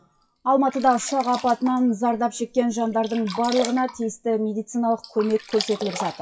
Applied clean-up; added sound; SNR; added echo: classical method WPE with log-MMSE.